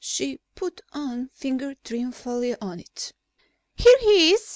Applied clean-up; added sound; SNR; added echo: none; none; none; none.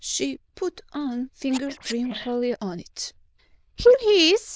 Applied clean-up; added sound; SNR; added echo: neural diffusion model UNIVERSE++.